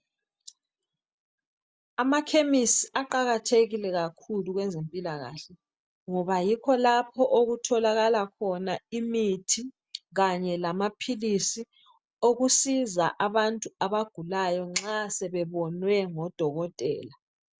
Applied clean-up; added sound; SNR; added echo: none; none; none; none.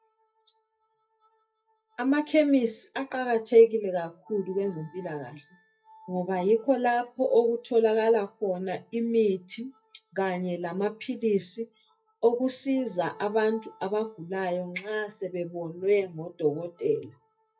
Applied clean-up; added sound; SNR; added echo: classical method WPE with log-MMSE.